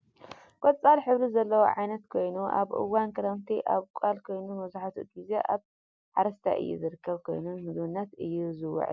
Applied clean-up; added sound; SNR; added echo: none; none; none; none.